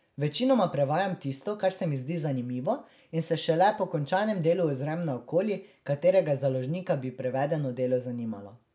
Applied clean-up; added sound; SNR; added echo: none; none; none; none.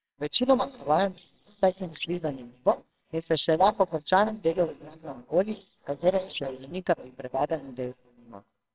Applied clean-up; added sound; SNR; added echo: neural separator model SepFormer WHAMR!.